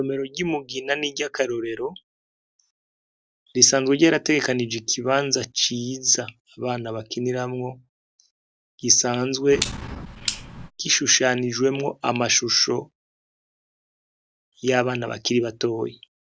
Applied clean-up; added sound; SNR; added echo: none; Clock; 9 dB; none.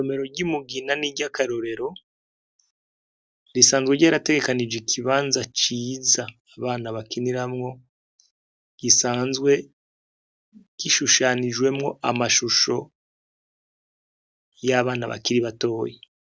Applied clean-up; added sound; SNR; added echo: none; none; none; none.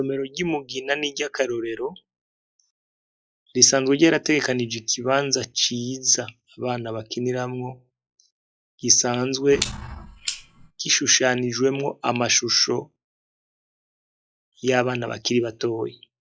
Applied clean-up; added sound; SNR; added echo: classical method log-MMSE.